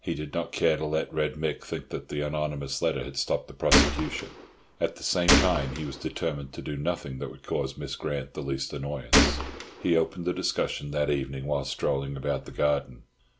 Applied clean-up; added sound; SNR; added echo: none; Gunshot, gunfire; -3 dB; none.